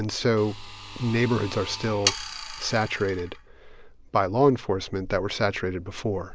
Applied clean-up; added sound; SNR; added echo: none; Sawing; 9 dB; none.